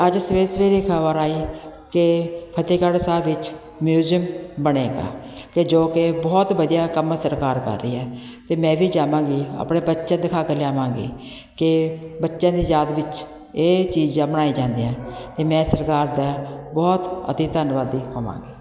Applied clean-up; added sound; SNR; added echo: none; none; none; none.